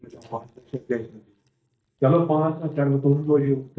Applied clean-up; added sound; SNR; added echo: neural mask model DeepFilterNet 3.